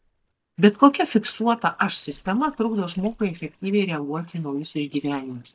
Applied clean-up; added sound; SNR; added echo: neural mask model DeepFilterNet 3.